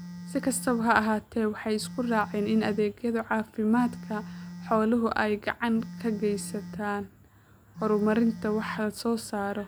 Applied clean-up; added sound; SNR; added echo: none; Telephone; 15 dB; none.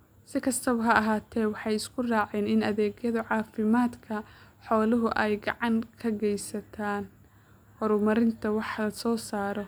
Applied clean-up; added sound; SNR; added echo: none; none; none; none.